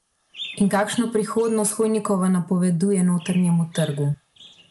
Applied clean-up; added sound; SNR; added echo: neural mask model Resemble Enhance denoiser.